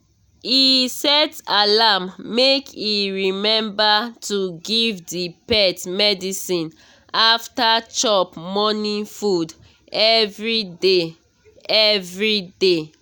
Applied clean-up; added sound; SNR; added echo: none; none; none; none.